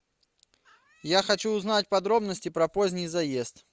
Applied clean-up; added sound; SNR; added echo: none; none; none; none.